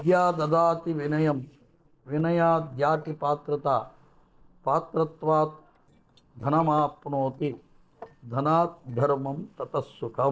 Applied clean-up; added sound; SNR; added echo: neural separator model SepFormer DNS4.